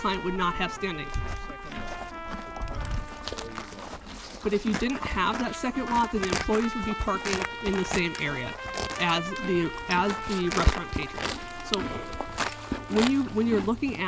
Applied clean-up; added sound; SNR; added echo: none; Livestock, farm animals, working animals + Trumpet; 5 dB; none.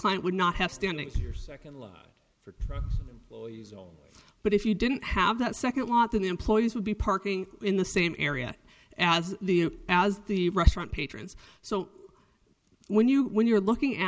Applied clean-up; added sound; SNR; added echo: none; none; none; none.